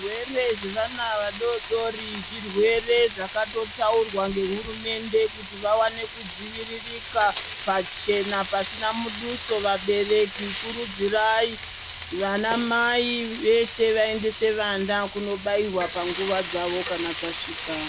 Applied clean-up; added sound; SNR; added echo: none; Frying (food); 5 dB; none.